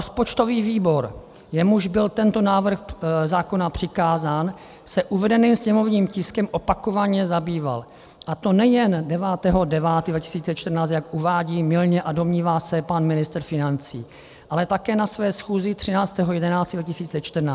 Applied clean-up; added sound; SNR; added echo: none; none; none; none.